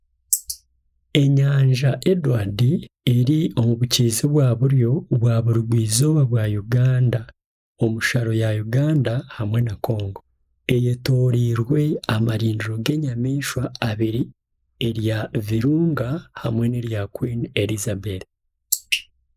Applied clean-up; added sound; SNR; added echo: neural mask model Resemble Enhance denoiser.